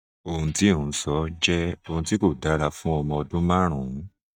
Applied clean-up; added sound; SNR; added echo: neural mask model DeepFilterNet 3.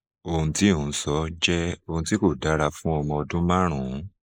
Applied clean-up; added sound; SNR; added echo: neural mask model Resemble Enhance denoiser.